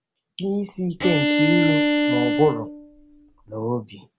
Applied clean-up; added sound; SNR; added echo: none; Bowed string instrument; -3 dB; none.